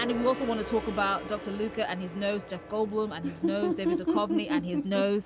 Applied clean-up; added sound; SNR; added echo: none; Gong; 13 dB; none.